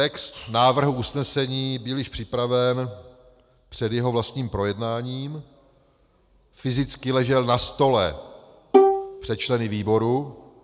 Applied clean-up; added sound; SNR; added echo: none; Bowed string instrument; -3 dB; none.